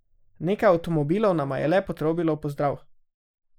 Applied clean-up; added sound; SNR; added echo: neural mask model Resemble Enhance denoiser.